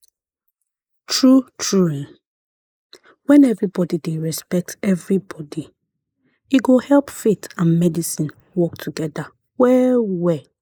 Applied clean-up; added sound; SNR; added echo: neural mask model Resemble Enhance denoiser.